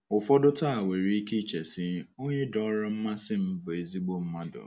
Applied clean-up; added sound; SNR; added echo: none; none; none; none.